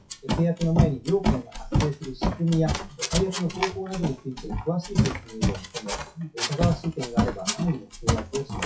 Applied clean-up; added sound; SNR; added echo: classical method WPE with log-MMSE.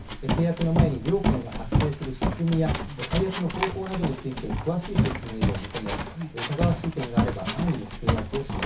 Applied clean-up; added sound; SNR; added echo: none; Run; -1 dB; reverberation time 0.3 s.